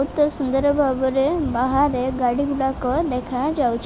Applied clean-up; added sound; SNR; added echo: none; none; none; none.